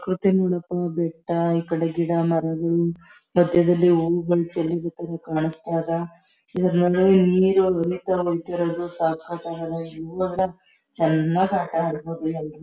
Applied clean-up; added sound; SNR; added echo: none; none; none; none.